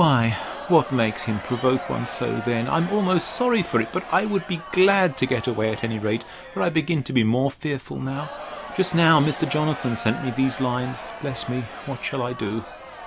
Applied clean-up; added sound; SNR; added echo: none; Crowd; 13 dB; none.